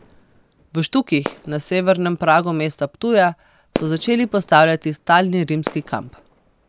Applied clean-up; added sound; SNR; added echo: none; Fireworks; 16 dB; none.